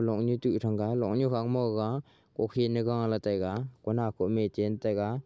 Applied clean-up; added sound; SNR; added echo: none; none; none; none.